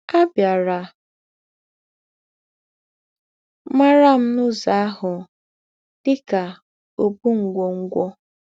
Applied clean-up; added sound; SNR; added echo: none; none; none; none.